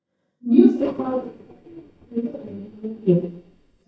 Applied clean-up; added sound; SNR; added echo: neural mask model DeepFilterNet 3.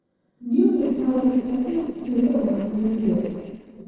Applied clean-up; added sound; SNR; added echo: neural separator model SepFormer DNS4.